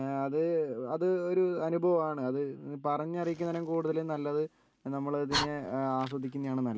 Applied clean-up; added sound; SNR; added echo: none; Fire; 13 dB; none.